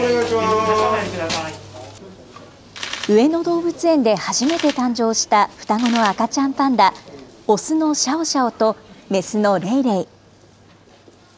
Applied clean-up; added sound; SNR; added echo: none; none; none; none.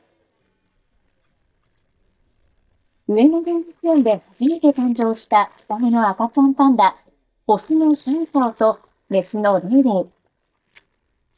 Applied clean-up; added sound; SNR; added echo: neural mask model DeepFilterNet 3.